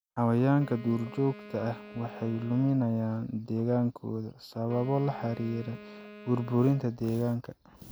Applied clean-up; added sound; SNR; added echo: none; Wind instrument, woodwind instrument; 19 dB; none.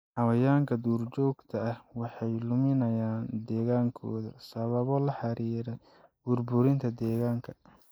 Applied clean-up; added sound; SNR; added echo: neural mask model Resemble Enhance denoiser.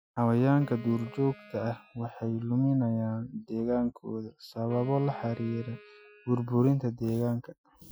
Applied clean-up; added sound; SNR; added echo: classical method Wiener filter.